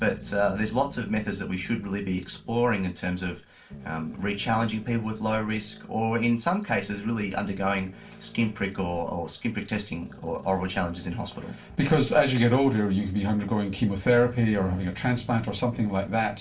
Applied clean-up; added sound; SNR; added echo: none; Growling; 18 dB; reverberation time 0.3 s.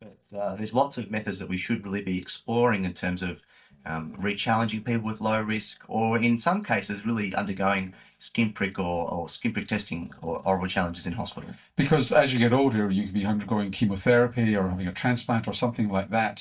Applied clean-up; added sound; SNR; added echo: neural mask model DeepFilterNet 3.